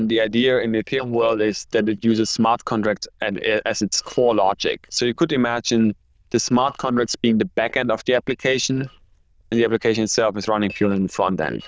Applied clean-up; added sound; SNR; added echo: neural diffusion model UNIVERSE++.